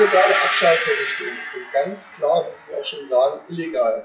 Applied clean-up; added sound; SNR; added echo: classical method WPE with log-MMSE.